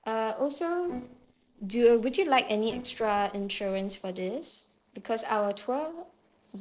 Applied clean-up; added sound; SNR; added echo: neural separator model SepFormer DNS4.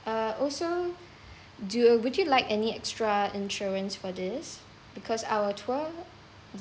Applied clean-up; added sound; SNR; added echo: none; none; none; none.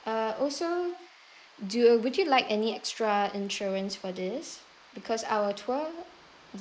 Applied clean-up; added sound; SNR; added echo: neural mask model Resemble Enhance denoiser.